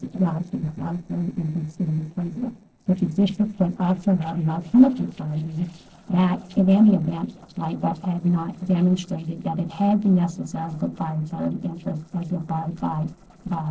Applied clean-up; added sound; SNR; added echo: neural separator model SepFormer DNS4.